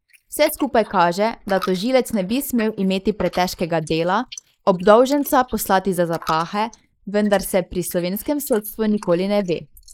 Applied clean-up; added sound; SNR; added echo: neural mask model Resemble Enhance denoiser.